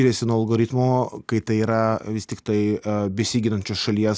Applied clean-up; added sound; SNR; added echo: none; none; none; none.